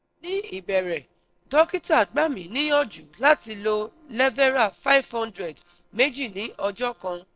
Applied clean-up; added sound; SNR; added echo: neural separator model SepFormer DNS4.